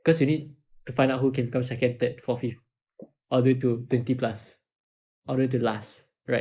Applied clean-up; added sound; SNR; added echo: neural mask model Resemble Enhance denoiser.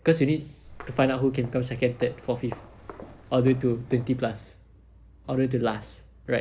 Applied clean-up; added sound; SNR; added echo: none; Walk, footsteps; 19 dB; none.